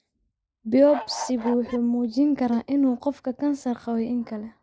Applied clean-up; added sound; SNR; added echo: neural mask model Resemble Enhance denoiser.